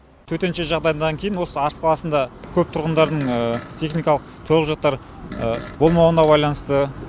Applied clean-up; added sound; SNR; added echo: none; Fart; 18 dB; none.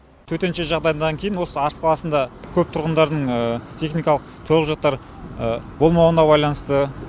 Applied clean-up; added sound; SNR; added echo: none; none; none; none.